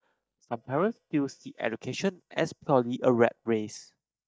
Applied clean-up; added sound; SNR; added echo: neural mask model DeepFilterNet 3.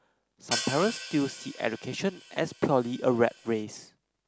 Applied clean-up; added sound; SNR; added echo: none; Hi-hat; 10 dB; none.